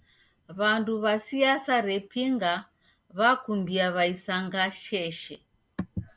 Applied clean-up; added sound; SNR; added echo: none; none; none; none.